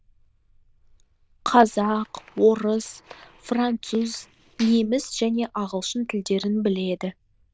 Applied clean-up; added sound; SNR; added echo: neural diffusion model UNIVERSE++.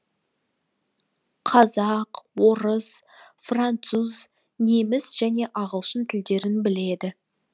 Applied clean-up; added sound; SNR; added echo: none; none; none; none.